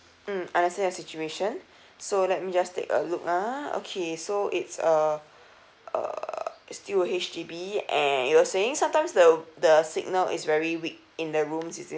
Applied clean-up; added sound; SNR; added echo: none; none; none; none.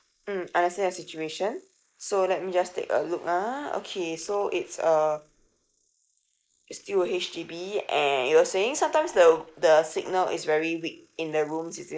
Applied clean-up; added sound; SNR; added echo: neural mask model Resemble Enhance denoiser.